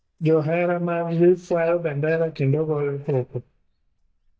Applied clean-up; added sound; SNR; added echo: neural mask model DeepFilterNet 3.